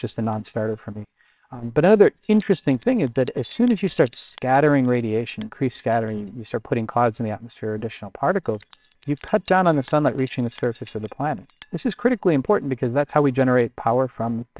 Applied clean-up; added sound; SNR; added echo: neural separator model SepFormer WHAMR!.